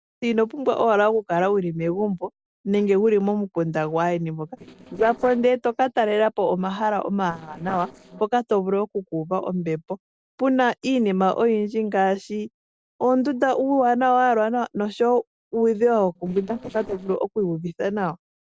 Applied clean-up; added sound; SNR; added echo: neural separator model SepFormer DNS4.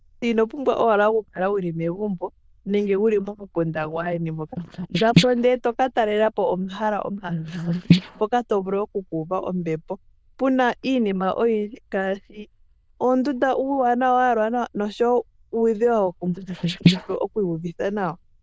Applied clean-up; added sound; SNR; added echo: neural diffusion model UNIVERSE++.